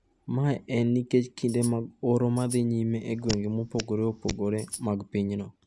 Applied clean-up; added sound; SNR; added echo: none; Hands + Tambourine; 12 dB; none.